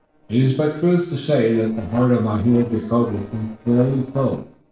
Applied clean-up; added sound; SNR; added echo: neural separator model SepFormer DNS4.